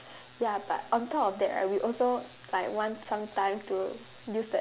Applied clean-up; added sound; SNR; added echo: none; none; none; none.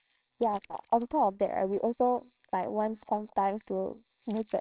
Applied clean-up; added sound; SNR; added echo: neural separator model SepFormer WHAMR!.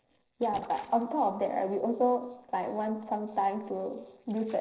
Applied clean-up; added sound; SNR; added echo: neural separator model SepFormer DNS4.